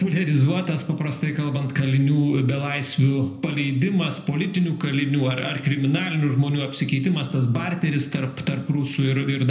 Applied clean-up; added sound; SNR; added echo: none; none; none; reverberation time 0.6 s.